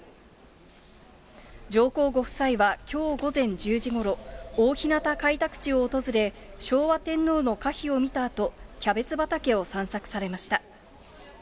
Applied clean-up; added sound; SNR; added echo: none; none; none; none.